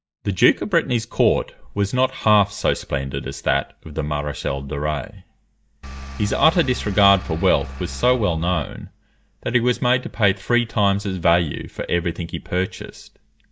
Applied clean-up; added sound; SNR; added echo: neural mask model DeepFilterNet 3.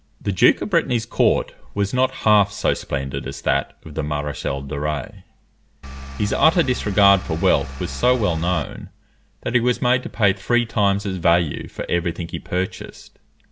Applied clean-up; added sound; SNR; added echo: none; Engine; 10 dB; none.